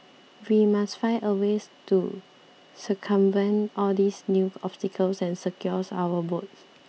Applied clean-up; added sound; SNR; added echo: none; none; none; none.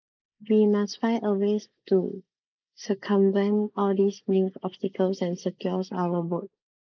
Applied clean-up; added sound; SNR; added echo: neural mask model Resemble Enhance denoiser.